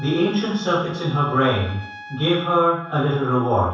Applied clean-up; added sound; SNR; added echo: none; Trumpet; 20 dB; reverberation time 0.7 s.